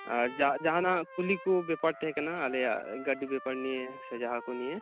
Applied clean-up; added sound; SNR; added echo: none; Trumpet; 15 dB; none.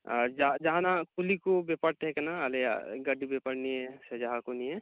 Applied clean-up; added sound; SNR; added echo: none; none; none; none.